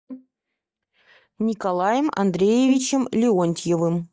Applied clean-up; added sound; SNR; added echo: neural mask model DeepFilterNet 3.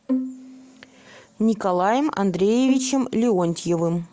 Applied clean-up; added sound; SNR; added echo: none; Bowed string instrument; 8 dB; none.